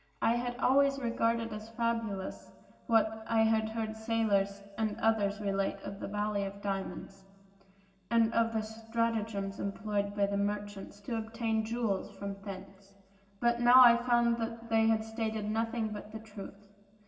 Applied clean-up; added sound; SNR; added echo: none; none; none; reverberation time 1.9 s.